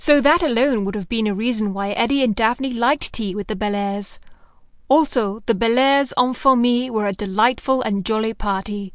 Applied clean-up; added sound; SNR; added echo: none; none; none; none.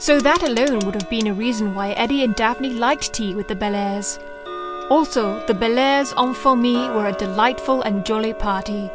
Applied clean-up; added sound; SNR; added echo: none; Tick-tock; 12 dB; none.